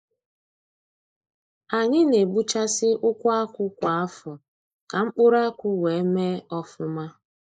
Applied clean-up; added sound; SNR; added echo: neural mask model Resemble Enhance denoiser.